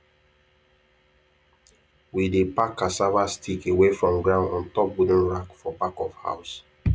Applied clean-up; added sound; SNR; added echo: none; none; none; none.